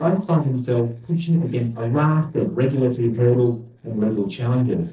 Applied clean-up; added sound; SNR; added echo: neural separator model SepFormer DNS4.